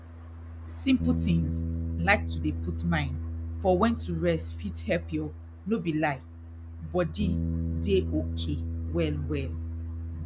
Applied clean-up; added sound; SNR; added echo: none; Bass guitar; 2 dB; none.